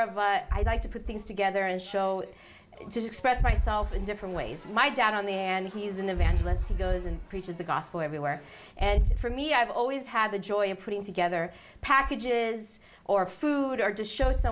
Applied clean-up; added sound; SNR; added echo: none; none; none; none.